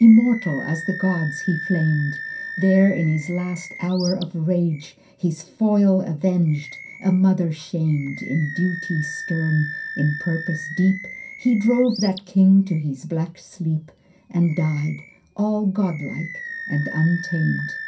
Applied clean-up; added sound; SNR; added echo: none; Animal; 14 dB; reverberation time 0.3 s.